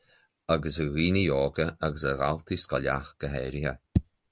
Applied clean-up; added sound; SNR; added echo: none; none; none; none.